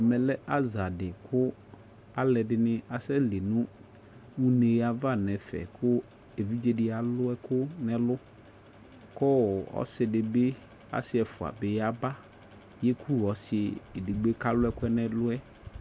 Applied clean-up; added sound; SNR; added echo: none; none; none; none.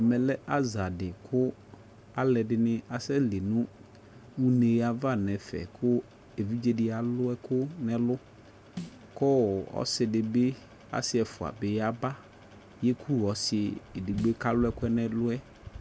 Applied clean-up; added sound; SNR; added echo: none; Snare drum; 17 dB; none.